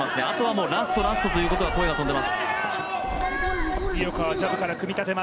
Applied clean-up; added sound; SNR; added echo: none; Telephone; 6 dB; none.